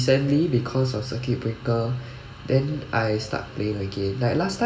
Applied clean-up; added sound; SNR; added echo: none; none; none; reverberation time 1.3 s.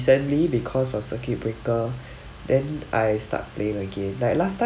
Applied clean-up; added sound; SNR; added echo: none; none; none; none.